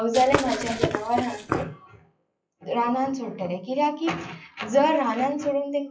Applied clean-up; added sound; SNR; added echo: classical method WPE with log-MMSE.